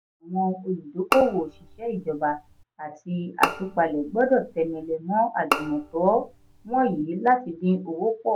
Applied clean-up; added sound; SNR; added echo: none; Bowed string instrument; 7 dB; none.